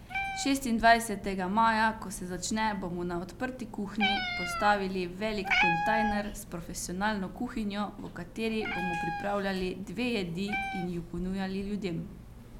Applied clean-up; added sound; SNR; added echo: none; Meow; 5 dB; none.